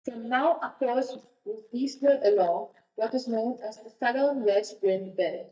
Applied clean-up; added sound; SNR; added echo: neural mask model DeepFilterNet 3.